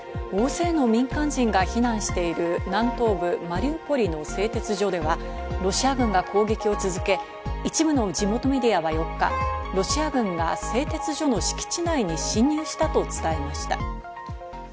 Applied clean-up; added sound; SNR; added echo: none; Wind instrument, woodwind instrument; 7 dB; none.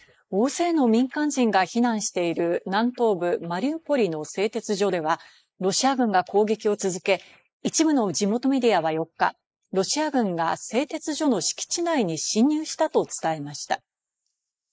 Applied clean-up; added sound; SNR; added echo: neural mask model Resemble Enhance denoiser.